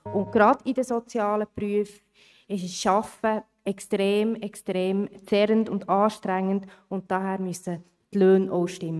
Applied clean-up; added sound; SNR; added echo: neural mask model RNNoise.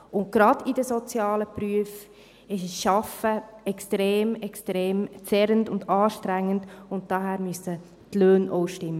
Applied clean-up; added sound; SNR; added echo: none; none; none; none.